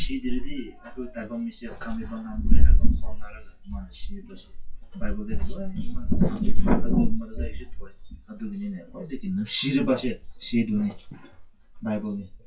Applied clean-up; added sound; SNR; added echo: classical method WPE with log-MMSE.